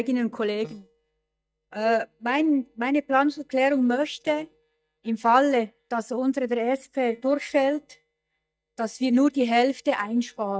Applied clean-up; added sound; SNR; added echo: neural mask model DeepFilterNet 3.